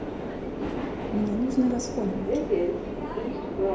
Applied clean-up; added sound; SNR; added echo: none; Subway, metro, underground; -2 dB; reverberation time 0.4 s.